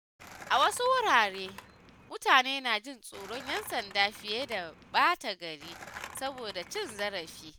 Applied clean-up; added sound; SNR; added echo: none; Skateboard; 16 dB; none.